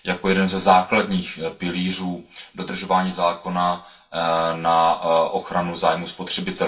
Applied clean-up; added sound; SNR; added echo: none; none; none; reverberation time 0.3 s.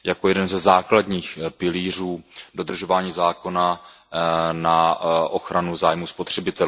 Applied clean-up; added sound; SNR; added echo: none; none; none; none.